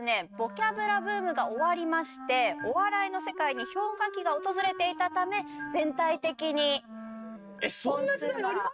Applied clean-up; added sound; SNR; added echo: neural mask model RNNoise.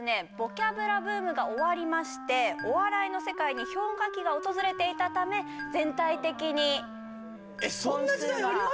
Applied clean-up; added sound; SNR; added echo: none; Wind instrument, woodwind instrument; 11 dB; none.